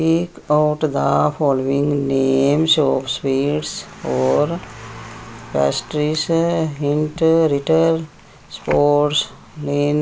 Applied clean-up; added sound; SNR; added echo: none; none; none; none.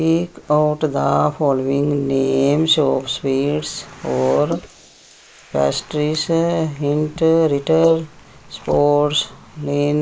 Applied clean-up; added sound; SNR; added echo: neural mask model Resemble Enhance denoiser.